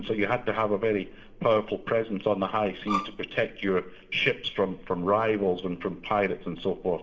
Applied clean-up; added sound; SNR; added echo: none; Bowed string instrument; 6 dB; reverberation time 1.1 s.